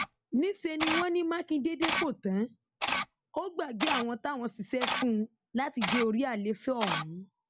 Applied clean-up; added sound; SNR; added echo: none; Camera; 1 dB; none.